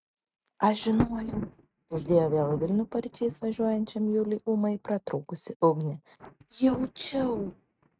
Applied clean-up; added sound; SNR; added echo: neural mask model RNNoise.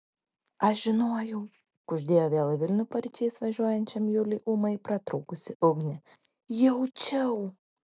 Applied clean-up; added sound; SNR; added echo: none; none; none; none.